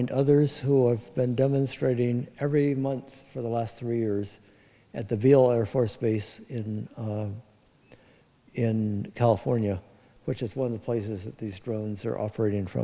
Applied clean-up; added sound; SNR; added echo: none; none; none; none.